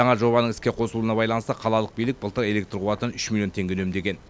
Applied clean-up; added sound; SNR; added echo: none; none; none; none.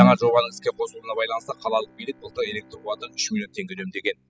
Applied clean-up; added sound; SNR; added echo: classical method spectral subtraction.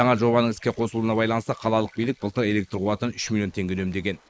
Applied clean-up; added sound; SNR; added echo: neural mask model Resemble Enhance denoiser.